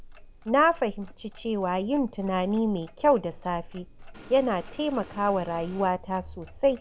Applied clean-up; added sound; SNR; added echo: none; Motor vehicle (road) / Engine + Clock; 17 dB; none.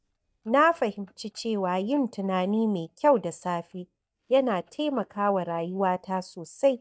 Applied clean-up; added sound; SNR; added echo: neural mask model DeepFilterNet 3.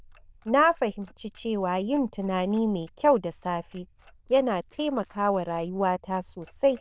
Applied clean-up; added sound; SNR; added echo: neural diffusion model UNIVERSE++.